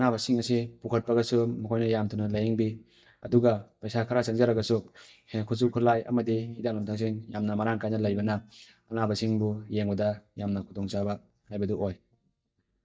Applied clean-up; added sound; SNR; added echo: neural mask model DeepFilterNet 3.